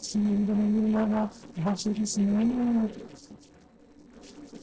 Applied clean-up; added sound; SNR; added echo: neural separator model SepFormer DNS4.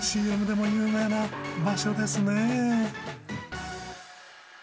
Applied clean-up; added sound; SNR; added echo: none; none; none; none.